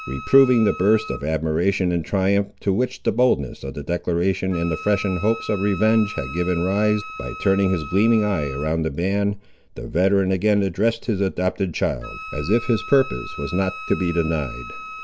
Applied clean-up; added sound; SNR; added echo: none; Wind instrument, woodwind instrument; 15 dB; none.